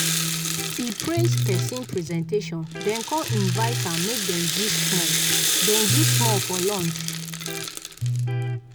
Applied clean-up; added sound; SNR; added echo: none; Rattle (instrument) + Electric guitar; -5 dB; none.